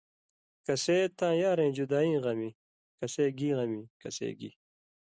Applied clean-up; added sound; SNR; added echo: none; none; none; none.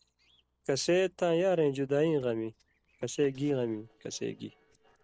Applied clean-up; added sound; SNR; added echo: neural separator model SepFormer DNS4.